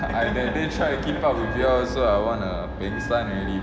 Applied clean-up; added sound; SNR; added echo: none; Bell; 14 dB; none.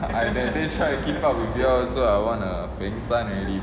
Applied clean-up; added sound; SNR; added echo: none; none; none; none.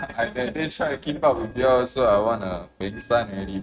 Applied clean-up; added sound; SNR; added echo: neural mask model RNNoise.